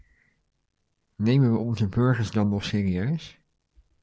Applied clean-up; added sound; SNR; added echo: none; none; none; none.